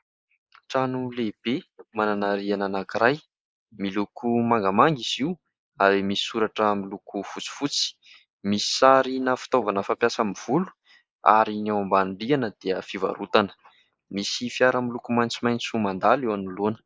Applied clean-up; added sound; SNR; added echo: neural mask model Resemble Enhance denoiser.